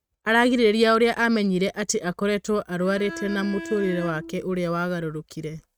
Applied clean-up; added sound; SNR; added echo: neural mask model RNNoise.